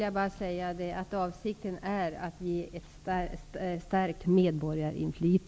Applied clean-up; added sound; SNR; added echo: none; none; none; none.